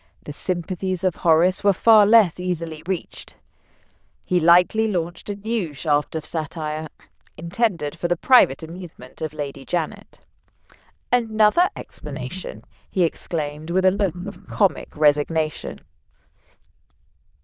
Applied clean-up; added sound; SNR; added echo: neural diffusion model UNIVERSE++.